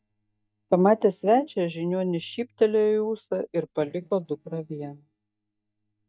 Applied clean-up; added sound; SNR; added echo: neural mask model DeepFilterNet 3.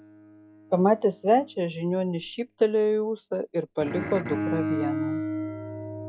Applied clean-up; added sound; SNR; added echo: classical method log-MMSE.